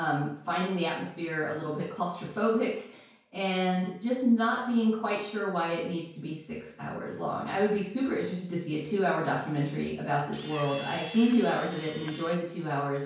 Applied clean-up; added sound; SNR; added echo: none; Camera; 8 dB; reverberation time 0.5 s.